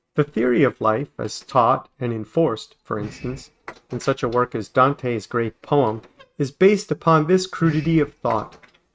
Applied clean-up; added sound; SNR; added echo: neural mask model RNNoise.